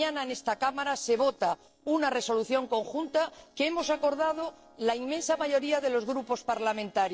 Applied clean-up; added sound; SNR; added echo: neural separator model SepFormer DNS4.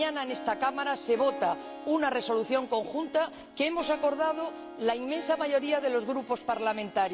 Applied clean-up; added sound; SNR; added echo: none; Harp; 13 dB; none.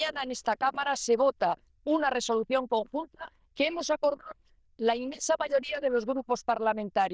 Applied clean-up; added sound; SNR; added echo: neural diffusion model UNIVERSE++.